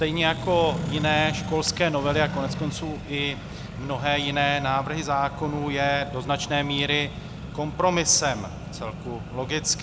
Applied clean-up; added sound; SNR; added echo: none; Accelerating, revving, vroom; 8 dB; none.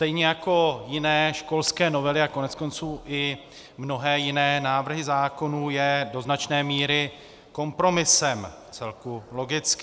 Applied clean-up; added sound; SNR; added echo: none; none; none; none.